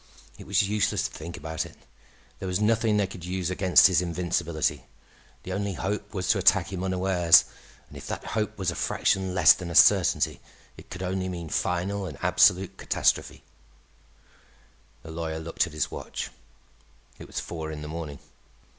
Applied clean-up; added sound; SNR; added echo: none; none; none; none.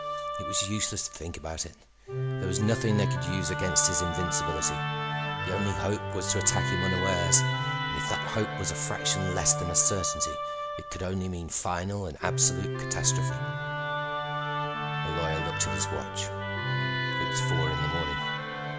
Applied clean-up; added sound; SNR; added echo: none; Musical instrument; 0 dB; none.